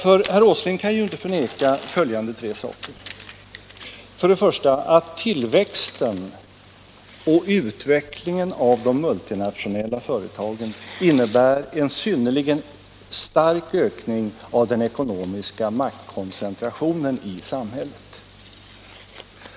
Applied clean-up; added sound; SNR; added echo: none; none; none; none.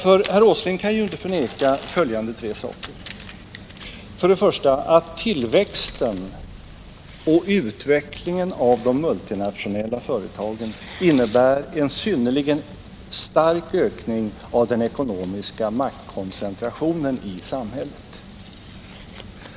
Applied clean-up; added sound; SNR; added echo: none; Car; 20 dB; none.